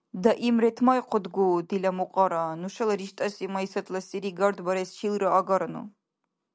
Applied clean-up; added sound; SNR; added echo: none; none; none; none.